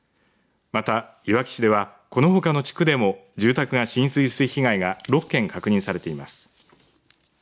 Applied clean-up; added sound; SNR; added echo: none; none; none; none.